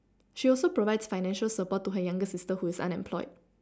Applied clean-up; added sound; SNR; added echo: none; none; none; none.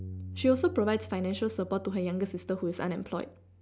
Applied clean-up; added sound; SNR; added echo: none; Bass guitar; 14 dB; none.